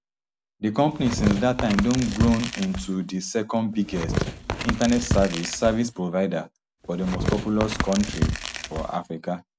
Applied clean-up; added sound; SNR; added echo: none; Tearing; 3 dB; none.